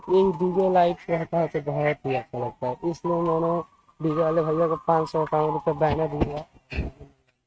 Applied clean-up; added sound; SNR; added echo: neural mask model RNNoise.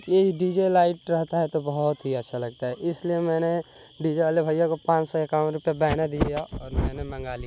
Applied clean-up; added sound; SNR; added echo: none; none; none; none.